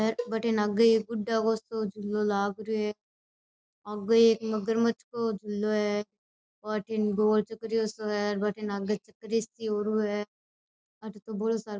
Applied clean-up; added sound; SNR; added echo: neural separator model SepFormer DNS4.